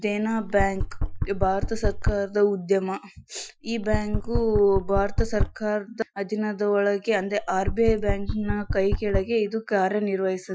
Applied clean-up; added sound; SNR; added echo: classical method Wiener filter.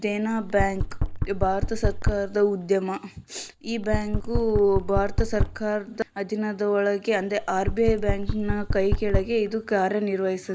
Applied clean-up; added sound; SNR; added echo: none; Knock; 2 dB; none.